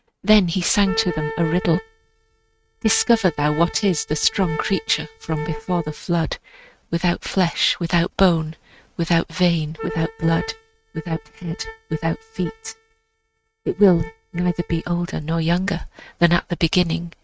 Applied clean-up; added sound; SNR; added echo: neural mask model RNNoise.